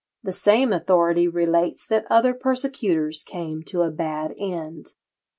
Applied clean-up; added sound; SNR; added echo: none; none; none; none.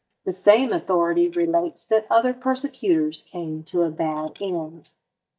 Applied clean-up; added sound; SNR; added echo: neural mask model DeepFilterNet 3.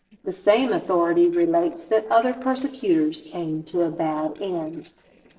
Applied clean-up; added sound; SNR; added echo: neural separator model SepFormer DNS4.